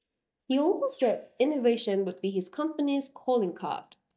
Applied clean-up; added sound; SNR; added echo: neural mask model DeepFilterNet 3.